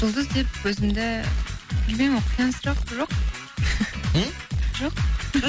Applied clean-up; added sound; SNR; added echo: none; none; none; none.